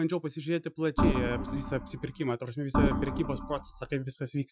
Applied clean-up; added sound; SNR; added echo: classical method Wiener filter.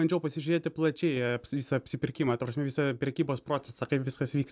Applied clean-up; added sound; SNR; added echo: none; none; none; none.